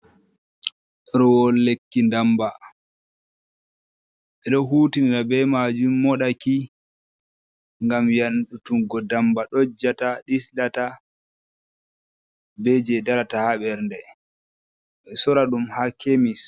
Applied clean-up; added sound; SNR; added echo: none; none; none; none.